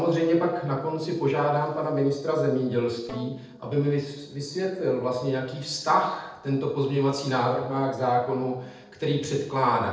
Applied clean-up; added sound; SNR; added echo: neural separator model SepFormer DNS4.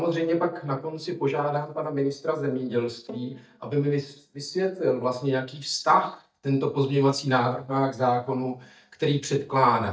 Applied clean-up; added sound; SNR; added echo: neural mask model DeepFilterNet 3.